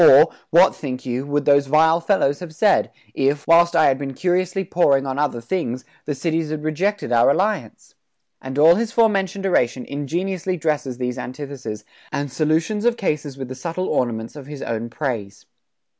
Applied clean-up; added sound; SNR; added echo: none; none; none; none.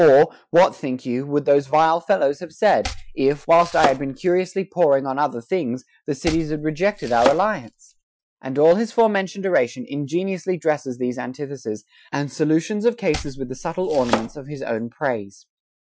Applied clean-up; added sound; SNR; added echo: classical method Wiener filter.